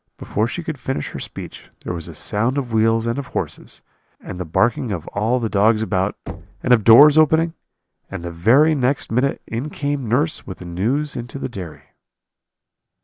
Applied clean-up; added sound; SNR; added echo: none; Knock; 19 dB; none.